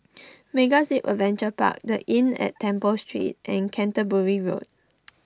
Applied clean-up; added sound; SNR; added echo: none; none; none; none.